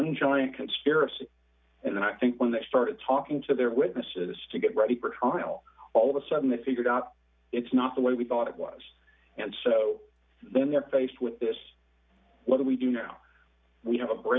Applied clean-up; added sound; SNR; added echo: none; none; none; none.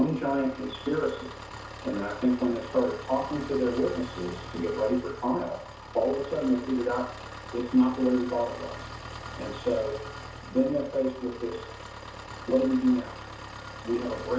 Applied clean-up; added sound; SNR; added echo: none; Engine; 12 dB; reverberation time 0.6 s.